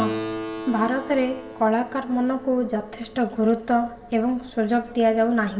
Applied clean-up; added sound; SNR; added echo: none; Keyboard (musical); 13 dB; reverberation time 1.6 s.